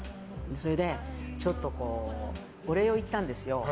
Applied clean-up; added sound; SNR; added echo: none; none; none; none.